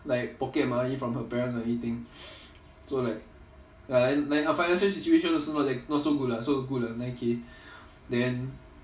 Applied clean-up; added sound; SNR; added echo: none; none; none; reverberation time 0.2 s.